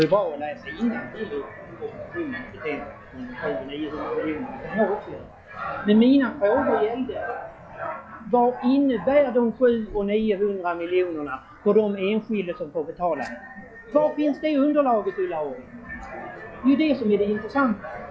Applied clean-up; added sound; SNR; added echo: classical method log-MMSE.